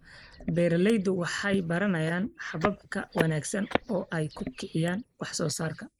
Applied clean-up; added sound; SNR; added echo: neural mask model Resemble Enhance denoiser.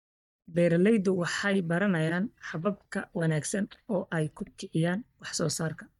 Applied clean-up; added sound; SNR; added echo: neural mask model DeepFilterNet 3.